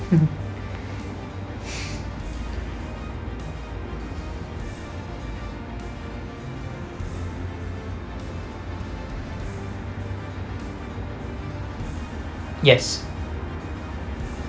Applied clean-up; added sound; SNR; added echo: none; Musical instrument; 7 dB; none.